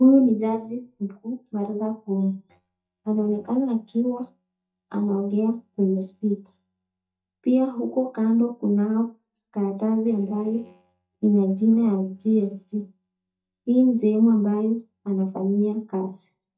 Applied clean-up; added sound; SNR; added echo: neural mask model DeepFilterNet 3.